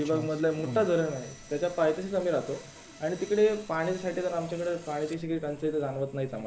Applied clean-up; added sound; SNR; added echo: none; Sawing + Clock; 16 dB; none.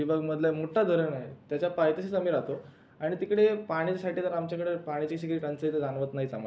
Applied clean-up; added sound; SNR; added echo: none; none; none; none.